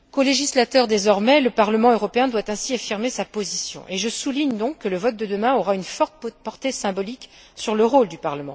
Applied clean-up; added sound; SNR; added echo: none; none; none; none.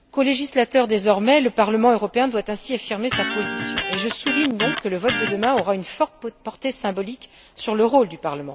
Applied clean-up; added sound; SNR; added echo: none; Electric guitar; 5 dB; none.